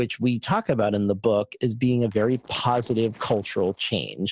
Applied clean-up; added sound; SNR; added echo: neural separator model SepFormer DNS4.